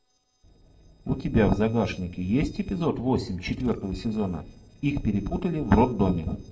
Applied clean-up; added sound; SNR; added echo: neural separator model SepFormer DNS4.